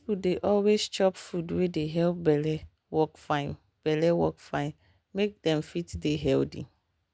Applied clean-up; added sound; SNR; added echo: none; none; none; none.